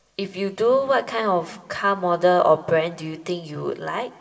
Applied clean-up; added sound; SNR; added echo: none; none; none; reverberation time 1.8 s.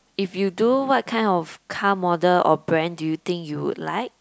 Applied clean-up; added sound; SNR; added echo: none; none; none; none.